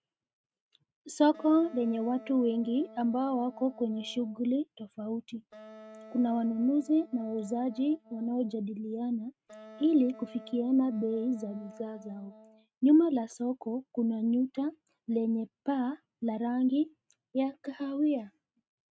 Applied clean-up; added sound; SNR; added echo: neural mask model RNNoise.